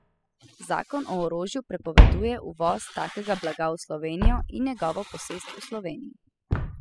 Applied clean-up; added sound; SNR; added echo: classical method spectral subtraction.